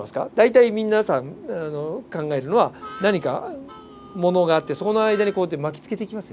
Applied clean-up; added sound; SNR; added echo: none; Harmonica; 20 dB; none.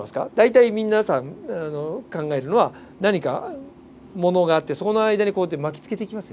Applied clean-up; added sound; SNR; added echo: none; none; none; none.